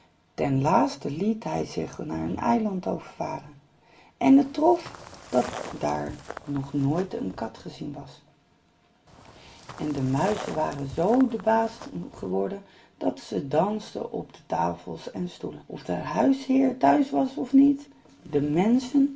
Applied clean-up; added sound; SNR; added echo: none; Walk, footsteps; 16 dB; reverberation time 0.5 s.